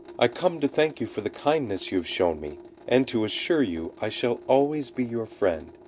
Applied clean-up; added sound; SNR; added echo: none; Drip / Sink (filling or washing) / Water tap, faucet; 20 dB; none.